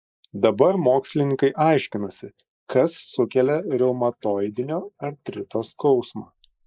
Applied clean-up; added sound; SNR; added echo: neural mask model Resemble Enhance denoiser.